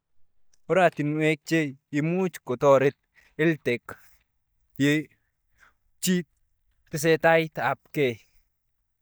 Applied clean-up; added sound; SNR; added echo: neural mask model DeepFilterNet 3.